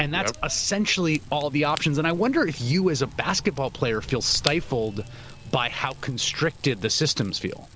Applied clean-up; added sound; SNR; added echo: none; Fire / Rain; 14 dB; none.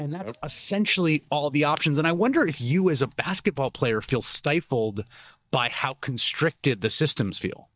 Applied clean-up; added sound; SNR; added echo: neural mask model DeepFilterNet 3.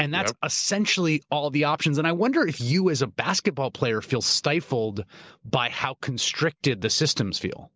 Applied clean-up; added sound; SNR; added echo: none; none; none; none.